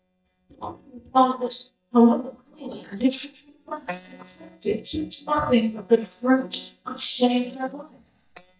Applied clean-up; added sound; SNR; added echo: neural mask model DeepFilterNet 3.